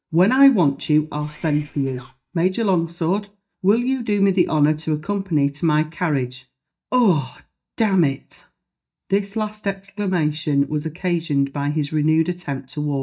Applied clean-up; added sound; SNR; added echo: neural mask model DeepFilterNet 3.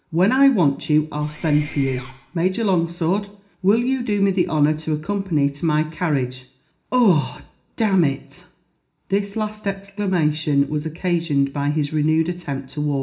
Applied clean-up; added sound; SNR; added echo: none; Mechanisms; 15 dB; reverberation time 0.4 s.